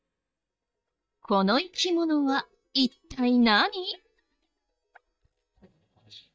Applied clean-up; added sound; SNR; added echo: neural mask model DeepFilterNet 3.